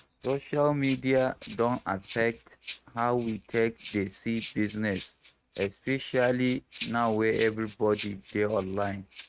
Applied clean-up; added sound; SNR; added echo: neural mask model RNNoise.